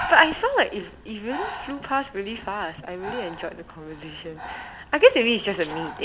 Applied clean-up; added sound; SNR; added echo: none; Breathing; 13 dB; none.